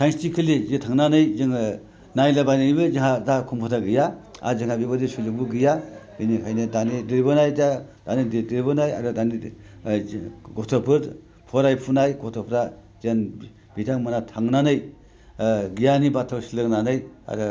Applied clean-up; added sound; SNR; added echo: none; none; none; none.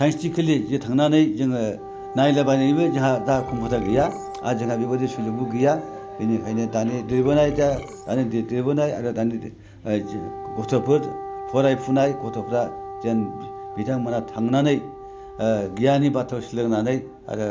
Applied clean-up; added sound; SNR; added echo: none; Burping, eructation + Wind instrument, woodwind instrument; 13 dB; none.